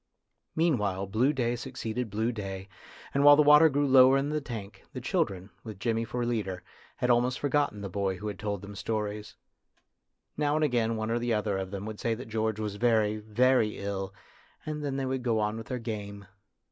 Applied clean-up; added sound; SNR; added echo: none; none; none; none.